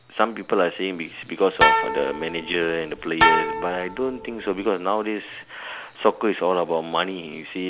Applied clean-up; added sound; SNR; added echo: none; Bowed string instrument; -2 dB; none.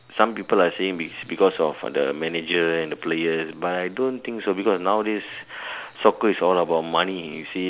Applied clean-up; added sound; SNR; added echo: none; none; none; none.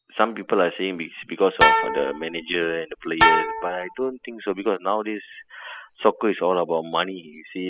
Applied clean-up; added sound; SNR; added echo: classical method spectral subtraction.